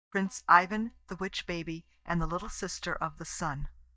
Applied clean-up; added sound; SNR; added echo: neural mask model DeepFilterNet 3.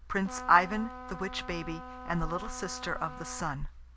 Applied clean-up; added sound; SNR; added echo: none; Trumpet; 12 dB; none.